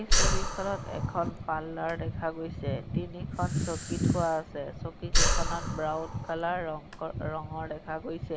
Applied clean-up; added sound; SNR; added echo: none; Breathing; -1 dB; none.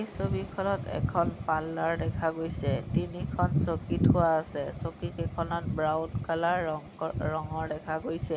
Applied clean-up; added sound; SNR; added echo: none; none; none; none.